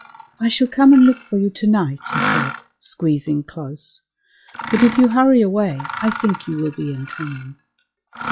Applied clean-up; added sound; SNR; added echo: classical method log-MMSE.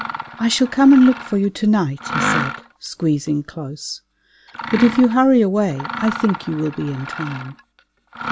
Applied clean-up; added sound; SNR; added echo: none; Mechanisms; 10 dB; none.